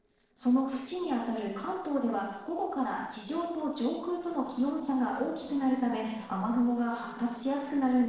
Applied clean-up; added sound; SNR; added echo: neural separator model SepFormer DNS4.